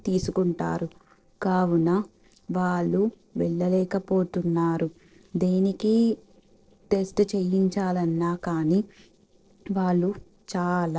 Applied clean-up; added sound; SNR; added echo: neural separator model SepFormer DNS4.